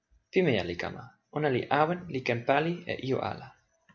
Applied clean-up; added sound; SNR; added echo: none; none; none; none.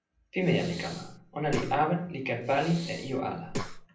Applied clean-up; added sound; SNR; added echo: none; Breathing; 9 dB; reverberation time 0.6 s.